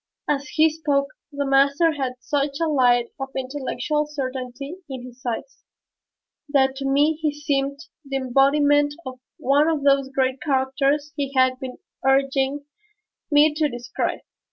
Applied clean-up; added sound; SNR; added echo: none; none; none; none.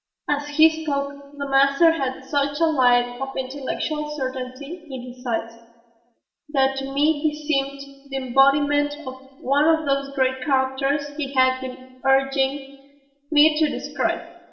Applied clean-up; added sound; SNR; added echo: none; none; none; reverberation time 1.1 s.